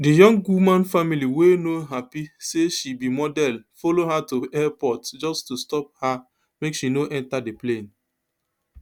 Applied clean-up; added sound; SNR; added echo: none; none; none; none.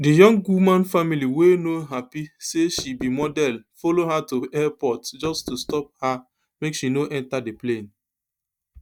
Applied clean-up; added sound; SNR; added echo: neural mask model DeepFilterNet 3.